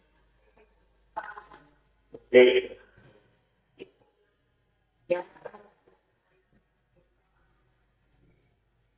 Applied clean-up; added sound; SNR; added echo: neural mask model DeepFilterNet 3.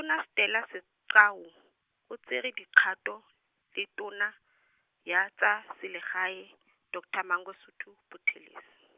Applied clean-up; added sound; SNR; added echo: none; none; none; none.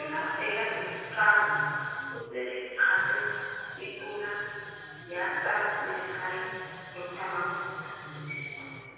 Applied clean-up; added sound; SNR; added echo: none; Guitar; 17 dB; reverberation time 2.2 s.